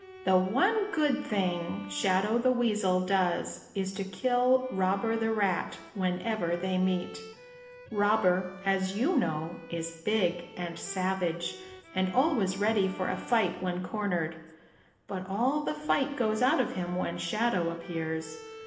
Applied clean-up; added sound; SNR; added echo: none; Bowed string instrument; 19 dB; reverberation time 1.1 s.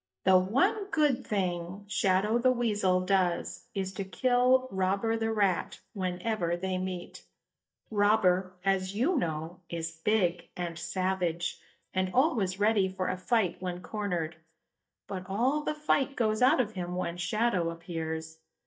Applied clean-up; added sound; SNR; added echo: neural mask model DeepFilterNet 3.